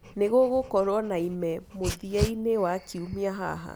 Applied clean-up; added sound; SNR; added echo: none; Dog; 11 dB; none.